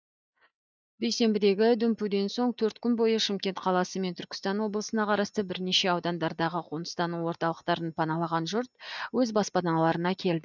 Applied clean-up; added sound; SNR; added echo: neural mask model DeepFilterNet 3.